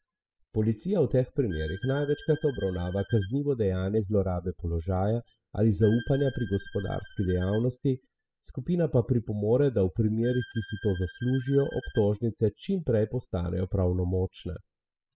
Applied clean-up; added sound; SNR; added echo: classical method spectral subtraction.